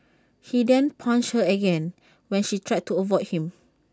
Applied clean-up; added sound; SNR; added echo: none; none; none; none.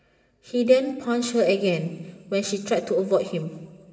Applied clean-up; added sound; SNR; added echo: none; none; none; reverberation time 2.7 s.